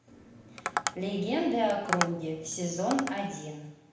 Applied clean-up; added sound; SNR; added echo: none; Tap; 5 dB; reverberation time 0.8 s.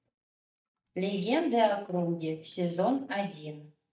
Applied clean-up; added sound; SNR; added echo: neural mask model DeepFilterNet 3.